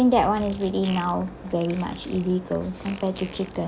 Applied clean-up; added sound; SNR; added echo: none; Fart; 18 dB; none.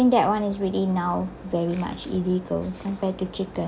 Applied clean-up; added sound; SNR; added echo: none; none; none; none.